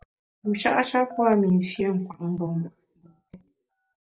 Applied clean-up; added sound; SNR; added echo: neural mask model DeepFilterNet 3.